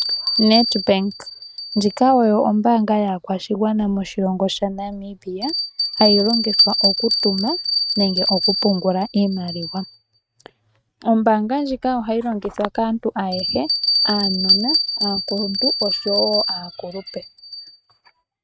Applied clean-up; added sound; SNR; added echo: neural mask model RNNoise.